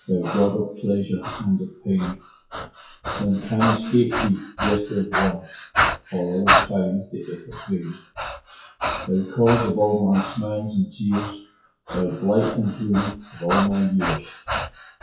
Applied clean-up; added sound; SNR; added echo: classical method WPE with log-MMSE.